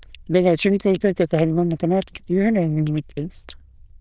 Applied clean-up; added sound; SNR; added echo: neural diffusion model UNIVERSE++.